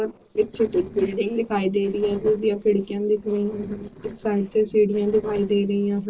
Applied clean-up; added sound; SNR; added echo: neural separator model SepFormer DNS4.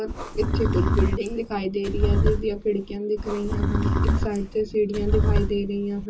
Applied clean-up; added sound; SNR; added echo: none; Livestock, farm animals, working animals; -3 dB; reverberation time 0.2 s.